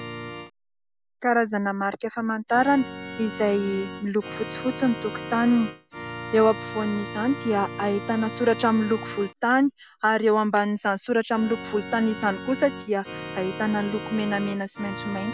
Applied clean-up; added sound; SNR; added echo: none; Organ; 12 dB; none.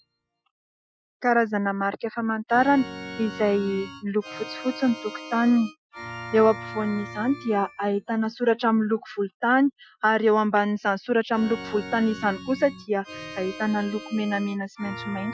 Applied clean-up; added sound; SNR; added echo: classical method Wiener filter.